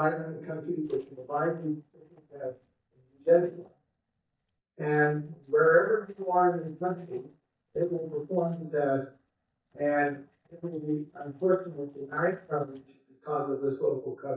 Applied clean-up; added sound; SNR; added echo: neural mask model DeepFilterNet 3.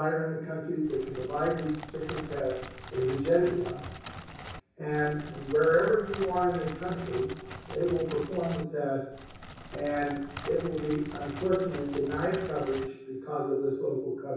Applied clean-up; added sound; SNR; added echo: none; Crackle; 13 dB; reverberation time 0.7 s.